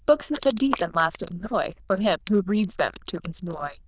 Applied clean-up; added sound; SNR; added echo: neural diffusion model UNIVERSE++.